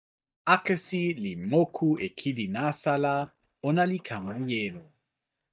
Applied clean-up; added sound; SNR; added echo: neural mask model DeepFilterNet 3.